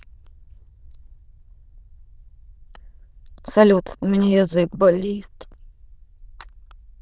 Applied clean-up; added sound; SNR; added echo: neural diffusion model UNIVERSE++.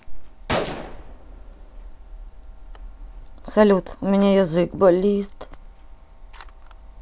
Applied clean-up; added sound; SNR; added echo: none; Gunshot, gunfire; 14 dB; none.